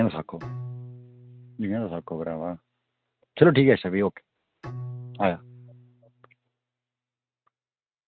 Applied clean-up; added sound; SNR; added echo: neural mask model RNNoise.